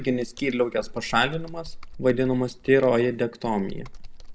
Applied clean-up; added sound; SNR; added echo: none; Computer keyboard; 13 dB; none.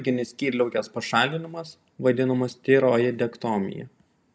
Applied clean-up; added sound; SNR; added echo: none; none; none; none.